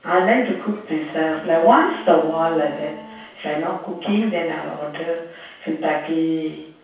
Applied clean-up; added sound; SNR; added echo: none; Bowed string instrument; 19 dB; reverberation time 0.7 s.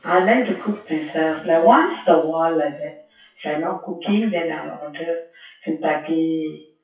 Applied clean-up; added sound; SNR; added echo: classical method WPE with log-MMSE.